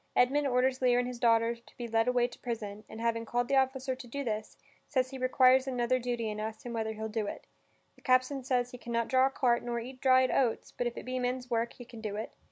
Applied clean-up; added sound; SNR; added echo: none; none; none; none.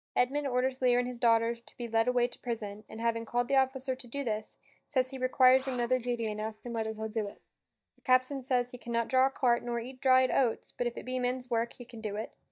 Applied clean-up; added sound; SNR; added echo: neural mask model DeepFilterNet 3.